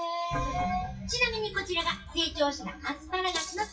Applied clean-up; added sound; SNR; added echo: classical method WPE with log-MMSE.